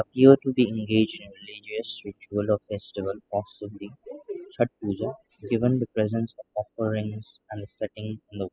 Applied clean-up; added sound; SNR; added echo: classical method spectral subtraction.